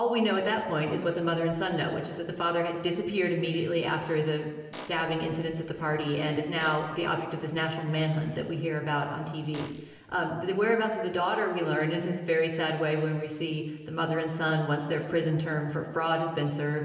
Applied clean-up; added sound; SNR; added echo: none; Fart; 14 dB; reverberation time 1.3 s.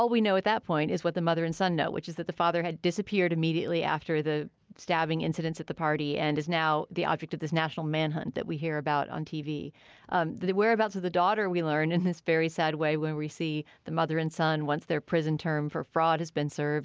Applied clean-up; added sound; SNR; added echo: none; none; none; none.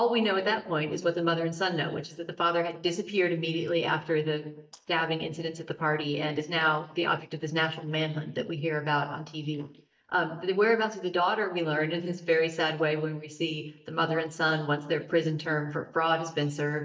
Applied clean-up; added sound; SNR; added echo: neural mask model DeepFilterNet 3.